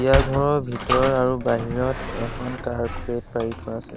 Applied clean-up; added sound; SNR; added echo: none; Sliding door; 5 dB; none.